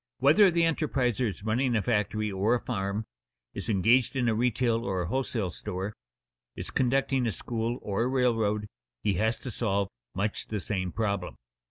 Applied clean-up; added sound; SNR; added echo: none; none; none; none.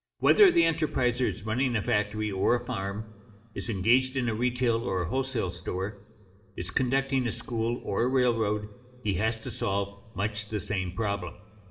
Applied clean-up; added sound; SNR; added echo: none; none; none; reverberation time 2.4 s.